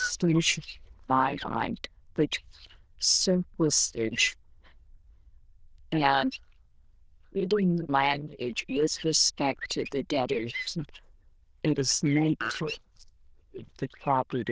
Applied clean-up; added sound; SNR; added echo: neural diffusion model UNIVERSE++.